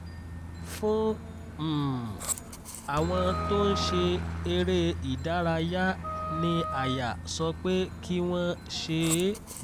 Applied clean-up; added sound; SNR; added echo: none; Aircraft + Wind instrument, woodwind instrument; 5 dB; none.